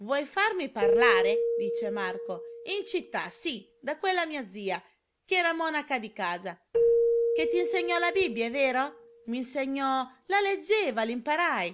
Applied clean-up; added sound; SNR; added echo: none; Keyboard (musical); 2 dB; none.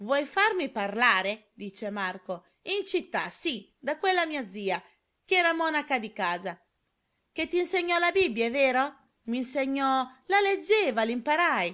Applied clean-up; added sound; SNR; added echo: none; none; none; none.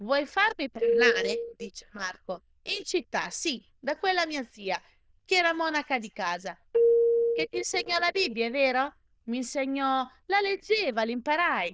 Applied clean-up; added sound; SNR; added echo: neural diffusion model UNIVERSE++.